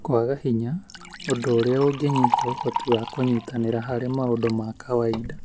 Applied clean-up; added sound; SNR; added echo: none; Liquid; 8 dB; none.